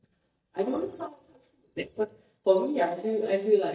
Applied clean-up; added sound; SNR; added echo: neural mask model DeepFilterNet 3.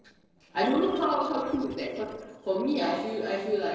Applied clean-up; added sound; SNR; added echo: neural separator model SepFormer DNS4.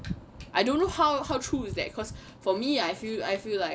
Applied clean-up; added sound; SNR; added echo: none; none; none; none.